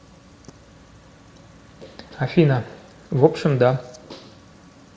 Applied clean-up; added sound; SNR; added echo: none; none; none; none.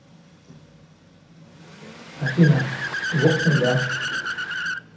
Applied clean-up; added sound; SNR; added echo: none; Accelerating, revving, vroom / Car; 6 dB; reverberation time 0.6 s.